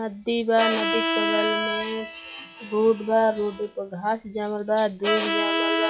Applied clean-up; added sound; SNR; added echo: classical method log-MMSE.